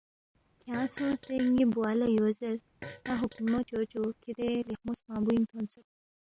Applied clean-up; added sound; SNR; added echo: none; Fart; 17 dB; none.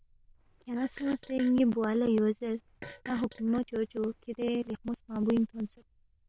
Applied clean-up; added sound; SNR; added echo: neural diffusion model UNIVERSE++.